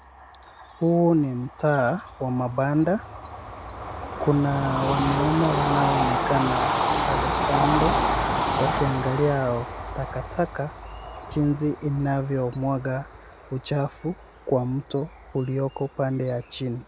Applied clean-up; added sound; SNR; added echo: none; Train / Bird vocalization, bird call, bird song; 3 dB; none.